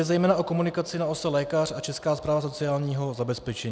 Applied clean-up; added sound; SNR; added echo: none; none; none; none.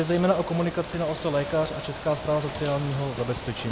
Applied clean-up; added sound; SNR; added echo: none; Ocean / Boat, Water vehicle; 10 dB; none.